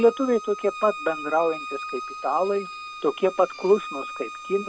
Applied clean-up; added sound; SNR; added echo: none; Bowed string instrument; 11 dB; none.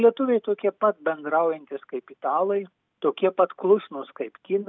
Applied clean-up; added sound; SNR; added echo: none; none; none; none.